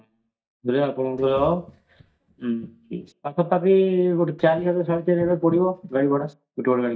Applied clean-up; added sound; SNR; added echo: neural mask model DeepFilterNet 3.